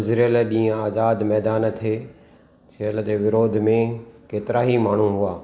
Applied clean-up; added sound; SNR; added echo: none; none; none; none.